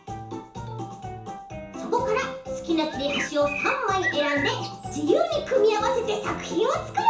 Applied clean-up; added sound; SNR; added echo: none; Bird; 7 dB; reverberation time 0.7 s.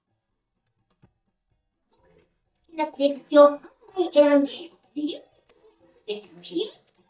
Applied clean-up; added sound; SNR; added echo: neural mask model DeepFilterNet 3.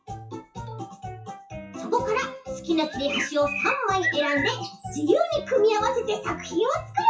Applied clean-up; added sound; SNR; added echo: classical method WPE with log-MMSE.